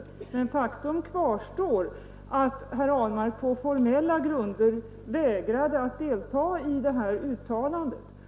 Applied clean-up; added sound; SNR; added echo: none; none; none; none.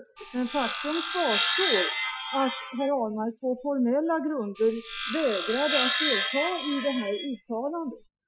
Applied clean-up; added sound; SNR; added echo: classical method Wiener filter.